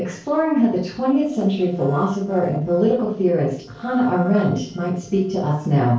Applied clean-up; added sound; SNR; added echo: neural separator model SepFormer DNS4.